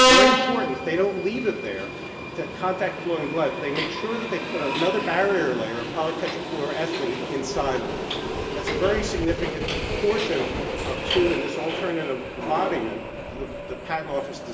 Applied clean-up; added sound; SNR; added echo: none; Subway, metro, underground; 0 dB; reverberation time 1.5 s.